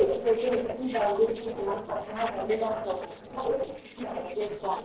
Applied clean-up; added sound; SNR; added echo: neural separator model SepFormer DNS4.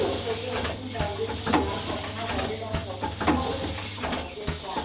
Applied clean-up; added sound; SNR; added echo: none; Mechanisms; -4 dB; reverberation time 0.7 s.